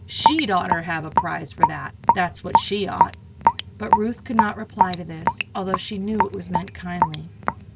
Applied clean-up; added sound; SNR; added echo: none; Raindrop / Drip; -4 dB; none.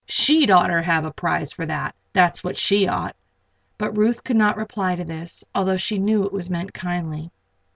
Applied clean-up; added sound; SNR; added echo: none; none; none; none.